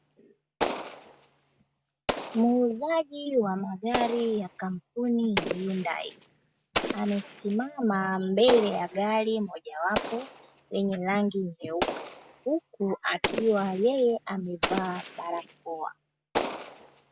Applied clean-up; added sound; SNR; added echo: none; Explosion; 7 dB; none.